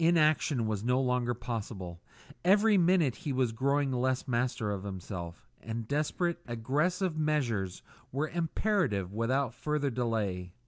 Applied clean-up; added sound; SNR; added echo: none; none; none; none.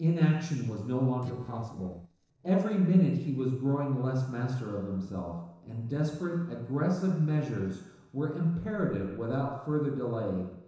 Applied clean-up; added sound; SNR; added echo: neural separator model SepFormer DNS4.